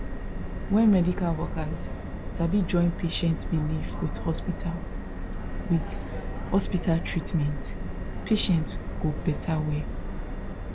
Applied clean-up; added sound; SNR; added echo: none; Subway, metro, underground; 3 dB; none.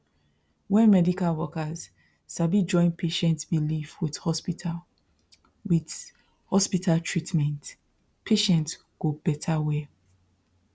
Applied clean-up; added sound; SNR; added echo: none; none; none; none.